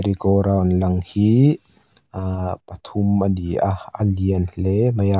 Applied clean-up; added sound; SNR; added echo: none; none; none; none.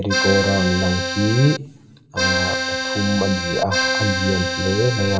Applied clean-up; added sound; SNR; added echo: none; Accordion; 1 dB; reverberation time 0.7 s.